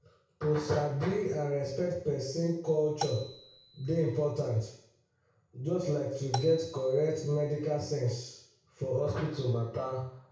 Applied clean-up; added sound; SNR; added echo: none; Marimba, xylophone; 14 dB; reverberation time 0.6 s.